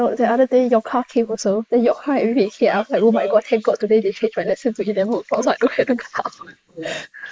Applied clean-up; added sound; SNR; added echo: neural mask model Resemble Enhance denoiser.